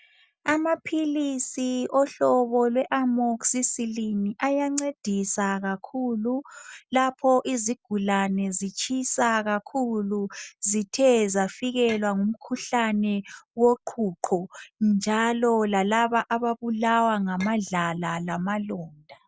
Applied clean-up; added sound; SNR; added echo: none; Chink, clink; 18 dB; none.